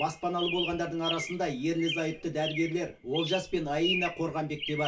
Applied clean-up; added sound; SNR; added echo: none; Chirp, tweet; 7 dB; reverberation time 0.2 s.